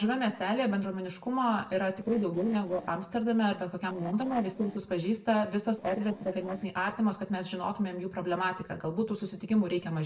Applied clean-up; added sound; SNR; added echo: neural separator model SepFormer DNS4.